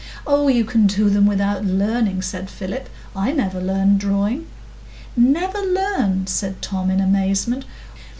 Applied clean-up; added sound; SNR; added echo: none; none; none; none.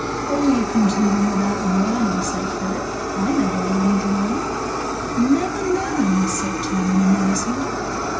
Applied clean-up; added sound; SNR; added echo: none; Fire; 3 dB; reverberation time 0.4 s.